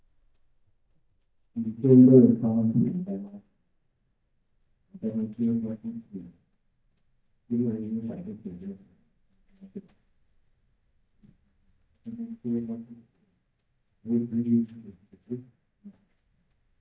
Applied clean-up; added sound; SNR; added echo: neural mask model DeepFilterNet 3.